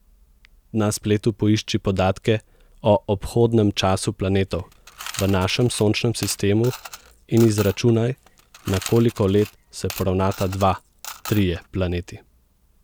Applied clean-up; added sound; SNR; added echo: none; Coin (dropping) / Mechanisms; 16 dB; none.